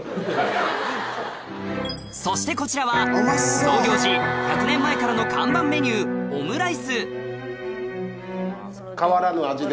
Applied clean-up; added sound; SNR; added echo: none; Electric guitar; 4 dB; none.